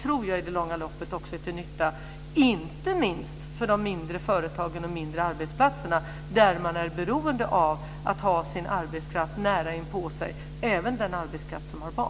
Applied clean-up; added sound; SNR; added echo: none; none; none; none.